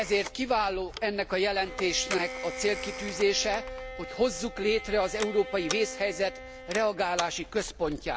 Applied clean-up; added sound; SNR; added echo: none; Telephone + Bowed string instrument; 10 dB; none.